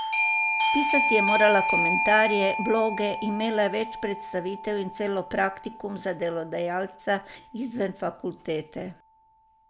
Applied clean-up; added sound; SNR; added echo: none; Doorbell; 2 dB; none.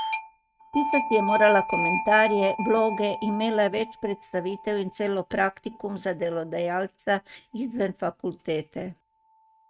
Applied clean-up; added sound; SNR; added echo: neural mask model RNNoise.